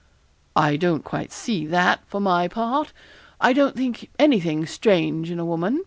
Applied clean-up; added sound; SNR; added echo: none; none; none; none.